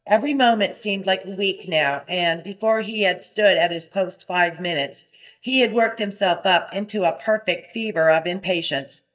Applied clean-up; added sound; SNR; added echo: neural mask model DeepFilterNet 3.